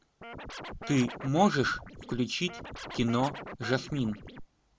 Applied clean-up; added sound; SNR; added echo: none; Scratching (performance technique); 12 dB; none.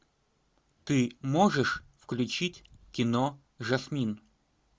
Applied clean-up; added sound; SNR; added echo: none; none; none; none.